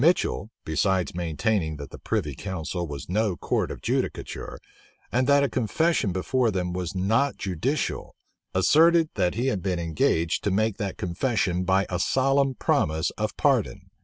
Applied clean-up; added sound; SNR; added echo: none; none; none; none.